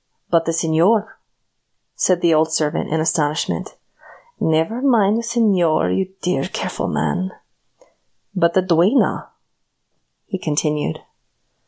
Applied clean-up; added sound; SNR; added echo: none; none; none; none.